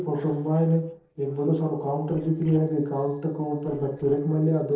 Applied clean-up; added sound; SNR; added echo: neural separator model SepFormer DNS4.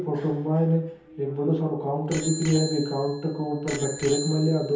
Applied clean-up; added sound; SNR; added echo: none; Bicycle bell; 13 dB; reverberation time 0.5 s.